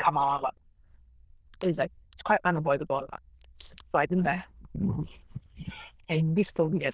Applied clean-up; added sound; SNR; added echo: neural diffusion model UNIVERSE++.